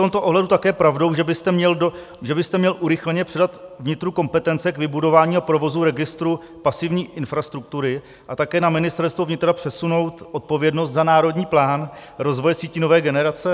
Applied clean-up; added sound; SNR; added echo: none; none; none; none.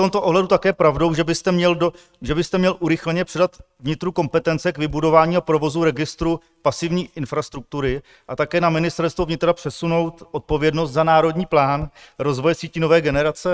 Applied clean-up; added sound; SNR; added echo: neural mask model RNNoise.